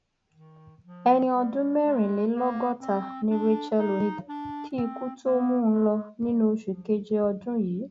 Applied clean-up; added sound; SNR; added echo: none; Wind instrument, woodwind instrument; 14 dB; none.